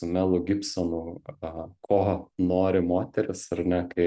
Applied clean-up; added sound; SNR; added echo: none; none; none; none.